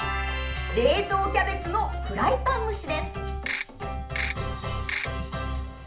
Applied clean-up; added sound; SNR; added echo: none; Ratchet, pawl / Percussion; -1 dB; reverberation time 0.4 s.